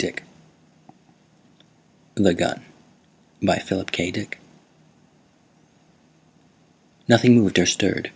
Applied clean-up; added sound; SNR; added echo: none; none; none; none.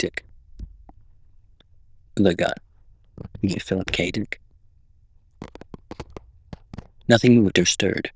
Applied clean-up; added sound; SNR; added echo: neural diffusion model UNIVERSE++.